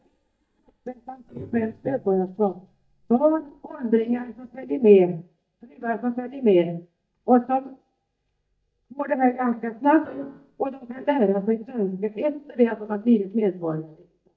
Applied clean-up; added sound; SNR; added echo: neural mask model DeepFilterNet 3.